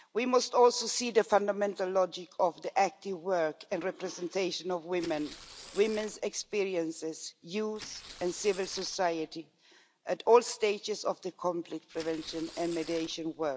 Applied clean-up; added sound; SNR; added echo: none; Tearing; 18 dB; none.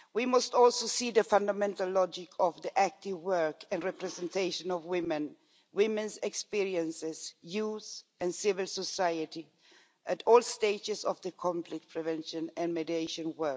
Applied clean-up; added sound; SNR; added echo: none; none; none; none.